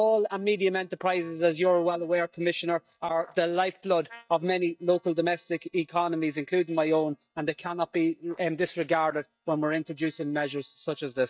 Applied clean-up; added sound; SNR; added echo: neural mask model DeepFilterNet 3.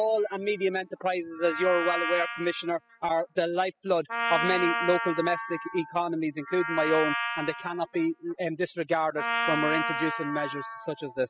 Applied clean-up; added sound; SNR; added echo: classical method spectral subtraction.